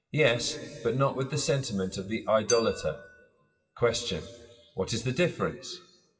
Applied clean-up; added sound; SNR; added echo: classical method WPE with log-MMSE.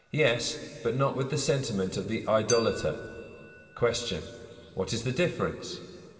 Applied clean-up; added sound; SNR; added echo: none; Chink, clink; 17 dB; reverberation time 2.3 s.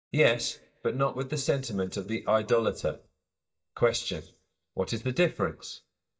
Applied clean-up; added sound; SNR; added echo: neural mask model DeepFilterNet 3.